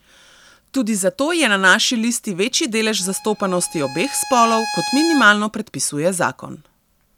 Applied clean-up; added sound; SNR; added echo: none; Bowed string instrument; 10 dB; none.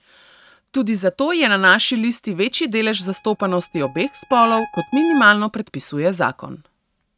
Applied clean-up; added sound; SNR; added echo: neural mask model RNNoise.